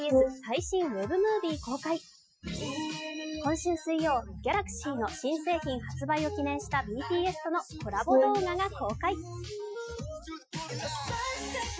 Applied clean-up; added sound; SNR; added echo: classical method Wiener filter.